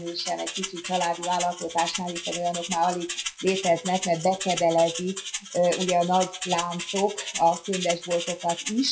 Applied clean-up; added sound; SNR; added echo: classical method WPE with log-MMSE.